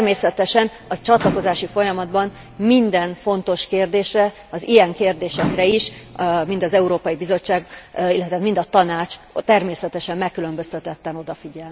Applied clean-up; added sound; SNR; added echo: none; Microwave oven; 14 dB; none.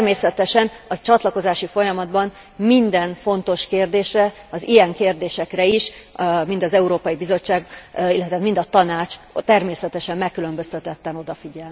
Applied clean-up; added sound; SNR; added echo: none; none; none; none.